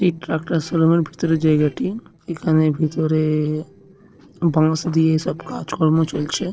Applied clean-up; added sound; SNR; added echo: neural separator model SepFormer DNS4.